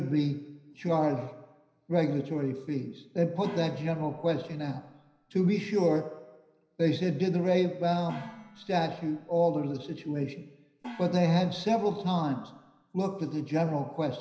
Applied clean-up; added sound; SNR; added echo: none; Gong; 19 dB; reverberation time 0.9 s.